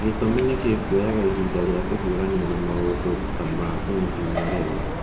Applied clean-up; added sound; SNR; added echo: none; Chirp, tweet; 3 dB; reverberation time 1.2 s.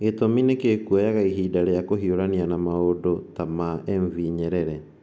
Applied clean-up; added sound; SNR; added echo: none; none; none; none.